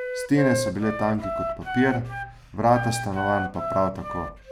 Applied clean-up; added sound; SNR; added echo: none; Wind instrument, woodwind instrument; 5 dB; none.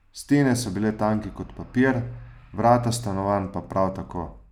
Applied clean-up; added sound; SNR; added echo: none; none; none; none.